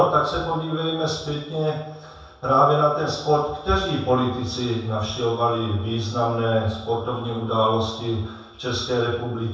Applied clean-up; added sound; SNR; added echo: none; none; none; reverberation time 0.7 s.